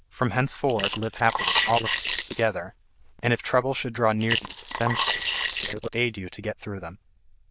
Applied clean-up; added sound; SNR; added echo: neural diffusion model UNIVERSE++.